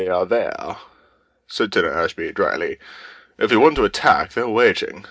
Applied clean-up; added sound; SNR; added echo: neural mask model DeepFilterNet 3.